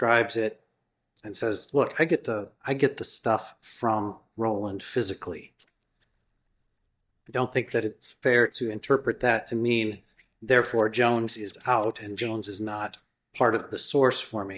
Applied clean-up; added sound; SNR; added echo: neural mask model DeepFilterNet 3.